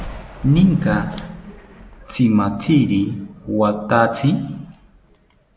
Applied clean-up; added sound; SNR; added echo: none; Thunder; 18 dB; none.